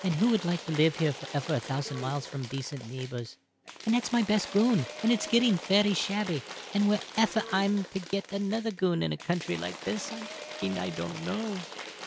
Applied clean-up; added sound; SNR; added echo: none; Applause / Crowd / Cheering; 13 dB; none.